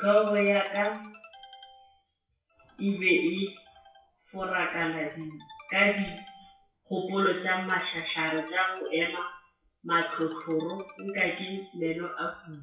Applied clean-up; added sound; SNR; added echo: classical method WPE with log-MMSE.